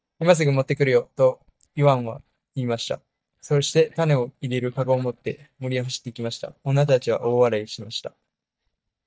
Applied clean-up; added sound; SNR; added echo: neural mask model DeepFilterNet 3.